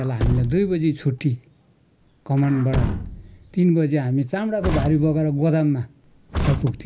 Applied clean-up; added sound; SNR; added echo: none; Truck; 8 dB; none.